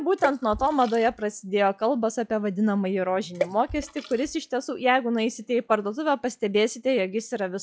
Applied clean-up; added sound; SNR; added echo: classical method log-MMSE.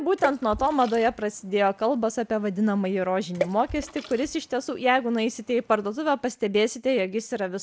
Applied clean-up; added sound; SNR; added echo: none; Water / Splash, splatter; 13 dB; none.